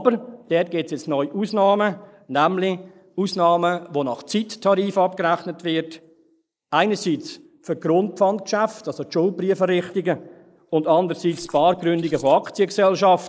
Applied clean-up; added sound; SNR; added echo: neural mask model Resemble Enhance denoiser.